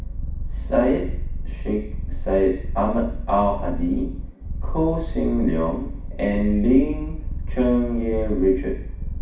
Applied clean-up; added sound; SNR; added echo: none; Purr; 4 dB; reverberation time 0.6 s.